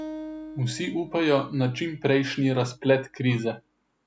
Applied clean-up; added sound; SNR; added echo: none; Acoustic guitar; 17 dB; none.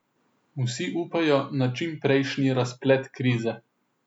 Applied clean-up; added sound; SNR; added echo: none; none; none; none.